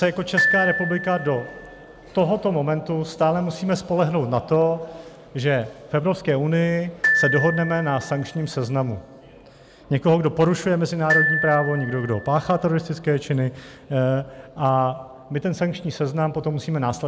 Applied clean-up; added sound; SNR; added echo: none; Glockenspiel; 5 dB; none.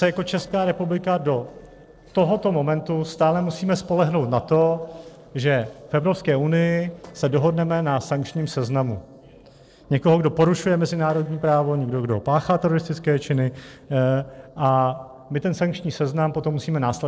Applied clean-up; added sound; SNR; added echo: neural separator model SepFormer DNS4.